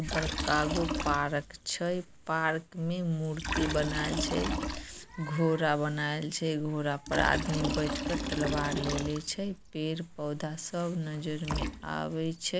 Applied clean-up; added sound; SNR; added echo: none; Liquid; 5 dB; none.